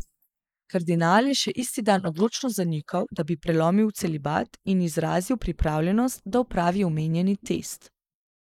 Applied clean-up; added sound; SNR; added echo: neural mask model Resemble Enhance denoiser.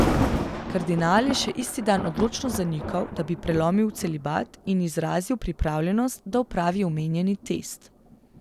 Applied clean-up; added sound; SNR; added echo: none; Thunder; 6 dB; none.